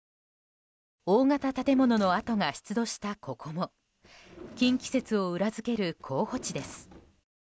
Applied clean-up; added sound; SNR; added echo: none; Drawer open or close; 19 dB; none.